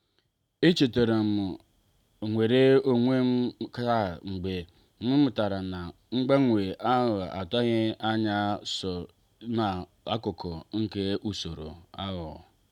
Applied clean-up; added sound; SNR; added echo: none; none; none; none.